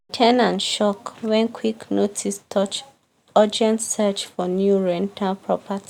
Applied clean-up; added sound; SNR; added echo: none; none; none; none.